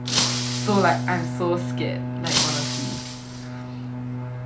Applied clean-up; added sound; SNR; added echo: none; Shatter + Bowed string instrument; -2 dB; none.